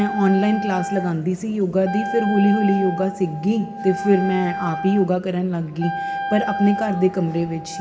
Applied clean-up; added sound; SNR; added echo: none; Wind instrument, woodwind instrument; 8 dB; reverberation time 1.5 s.